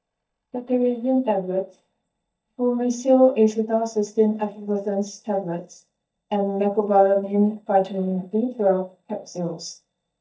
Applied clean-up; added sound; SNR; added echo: neural mask model DeepFilterNet 3.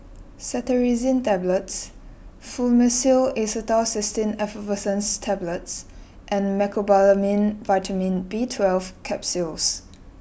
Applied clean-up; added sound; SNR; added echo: none; none; none; none.